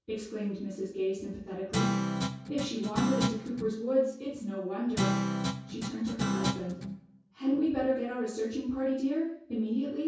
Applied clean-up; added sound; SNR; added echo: none; Guitar; 0 dB; reverberation time 0.6 s.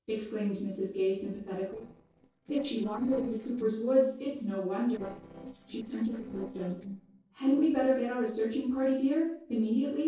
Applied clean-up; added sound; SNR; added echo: neural separator model SepFormer DNS4.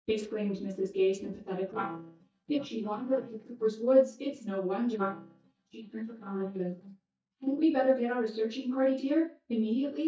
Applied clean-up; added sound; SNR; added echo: neural mask model DeepFilterNet 3.